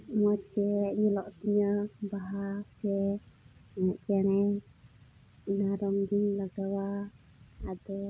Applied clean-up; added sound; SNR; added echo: none; none; none; none.